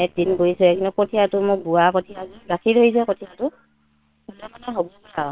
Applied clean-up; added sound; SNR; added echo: neural separator model SepFormer WHAM!.